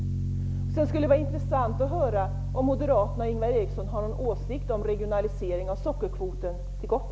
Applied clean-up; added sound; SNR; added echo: none; Piano; 2 dB; none.